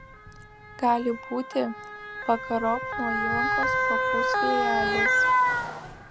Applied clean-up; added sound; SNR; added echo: none; Motor vehicle (road) / Siren; -4 dB; none.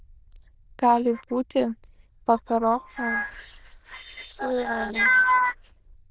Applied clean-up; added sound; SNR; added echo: neural diffusion model UNIVERSE++.